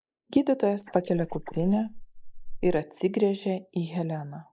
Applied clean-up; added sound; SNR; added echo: neural mask model Resemble Enhance denoiser.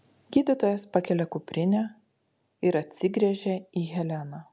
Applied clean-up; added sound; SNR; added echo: none; none; none; none.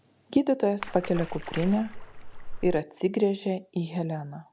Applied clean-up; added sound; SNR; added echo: none; Splash, splatter; 7 dB; none.